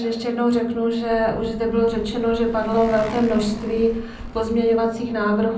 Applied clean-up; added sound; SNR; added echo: none; Motorcycle; 16 dB; reverberation time 0.6 s.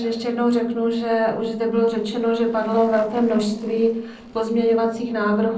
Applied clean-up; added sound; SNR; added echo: neural separator model SepFormer DNS4.